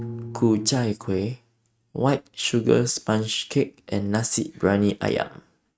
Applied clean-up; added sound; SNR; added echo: neural mask model RNNoise.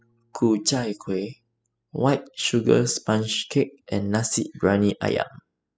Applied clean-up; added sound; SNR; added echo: classical method spectral subtraction.